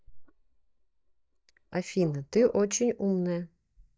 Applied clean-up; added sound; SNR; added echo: neural mask model DeepFilterNet 3.